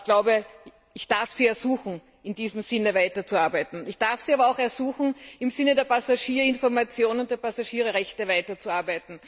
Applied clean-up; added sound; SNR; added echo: none; none; none; none.